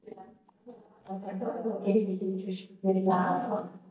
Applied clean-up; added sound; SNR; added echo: neural mask model DeepFilterNet 3.